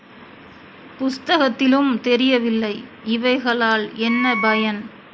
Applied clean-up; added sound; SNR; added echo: none; Wind instrument, woodwind instrument; 6 dB; none.